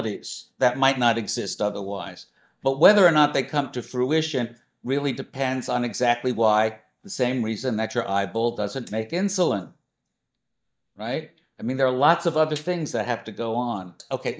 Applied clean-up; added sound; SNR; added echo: neural mask model DeepFilterNet 3.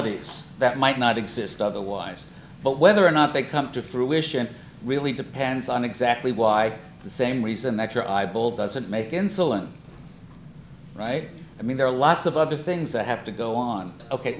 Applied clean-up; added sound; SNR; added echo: none; none; none; none.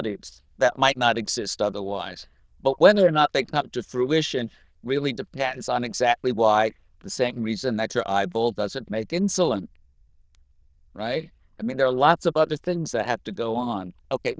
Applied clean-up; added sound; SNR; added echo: neural diffusion model UNIVERSE++.